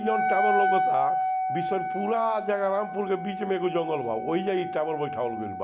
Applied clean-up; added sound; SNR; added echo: none; Wind instrument, woodwind instrument; 0 dB; none.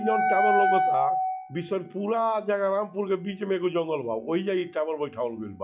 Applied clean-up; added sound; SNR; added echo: classical method log-MMSE.